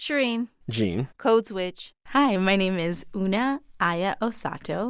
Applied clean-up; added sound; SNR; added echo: none; none; none; none.